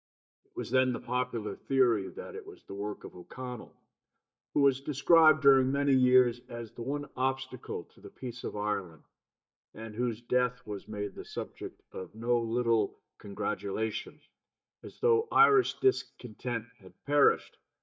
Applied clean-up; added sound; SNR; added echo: neural mask model DeepFilterNet 3.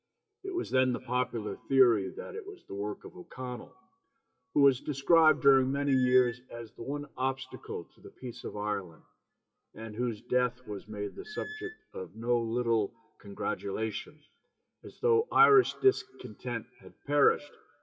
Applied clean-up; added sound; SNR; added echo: classical method WPE with log-MMSE.